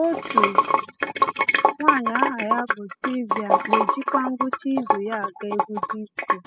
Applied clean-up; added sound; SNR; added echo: classical method spectral subtraction.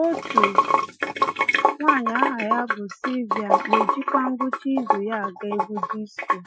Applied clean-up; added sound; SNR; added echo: classical method Wiener filter.